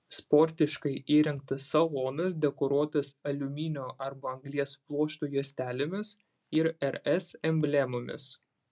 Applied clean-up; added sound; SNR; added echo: none; none; none; none.